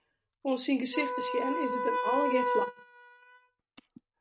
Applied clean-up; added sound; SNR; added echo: neural mask model RNNoise.